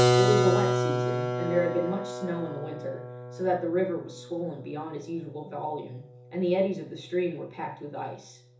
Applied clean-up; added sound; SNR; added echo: none; Keyboard (musical); 0 dB; reverberation time 0.7 s.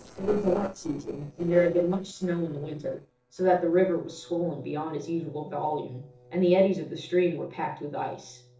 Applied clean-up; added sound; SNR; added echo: neural separator model SepFormer DNS4.